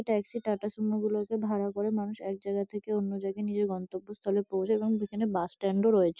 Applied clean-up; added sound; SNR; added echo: none; none; none; none.